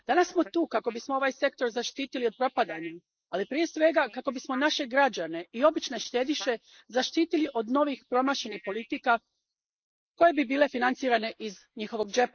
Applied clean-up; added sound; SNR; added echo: neural mask model Resemble Enhance denoiser.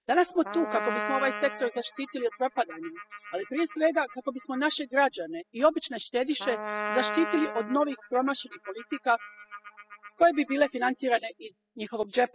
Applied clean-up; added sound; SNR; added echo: classical method spectral subtraction.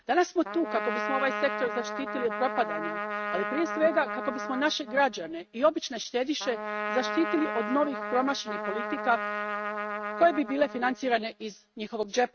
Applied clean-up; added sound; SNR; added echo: neural mask model RNNoise.